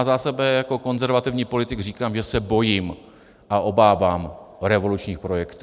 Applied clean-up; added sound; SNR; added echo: none; none; none; none.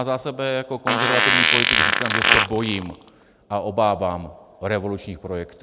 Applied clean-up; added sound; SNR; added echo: none; Fart; -5 dB; none.